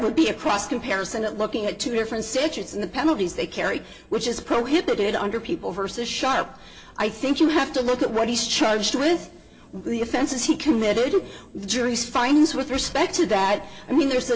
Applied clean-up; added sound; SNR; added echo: none; none; none; reverberation time 0.4 s.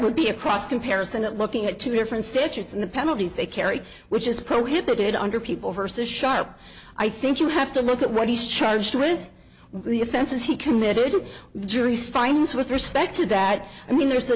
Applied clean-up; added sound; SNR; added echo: none; none; none; none.